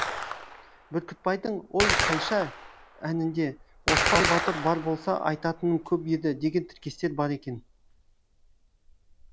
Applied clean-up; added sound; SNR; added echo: none; Gunshot, gunfire; 3 dB; none.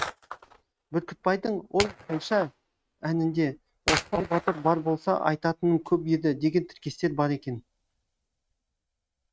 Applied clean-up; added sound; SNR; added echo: neural mask model RNNoise.